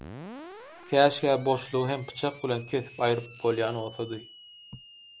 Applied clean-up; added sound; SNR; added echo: none; Screech; 19 dB; none.